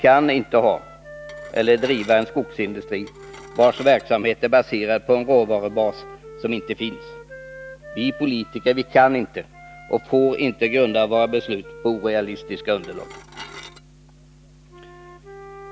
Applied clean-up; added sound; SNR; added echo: none; Wind instrument, woodwind instrument + Dishes, pots, and pans / Glass; 19 dB; none.